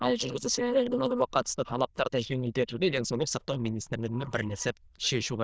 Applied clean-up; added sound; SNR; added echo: neural diffusion model UNIVERSE++.